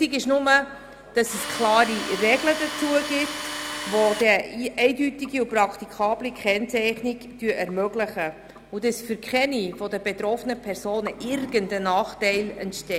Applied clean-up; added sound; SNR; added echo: none; Tools; 7 dB; none.